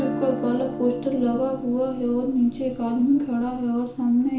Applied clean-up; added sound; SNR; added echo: none; Guitar; 10 dB; reverberation time 0.7 s.